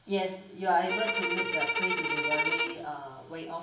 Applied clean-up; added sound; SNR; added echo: none; Bowed string instrument; -2 dB; reverberation time 0.8 s.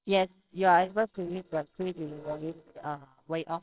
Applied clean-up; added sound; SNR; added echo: neural separator model SepFormer WHAMR!.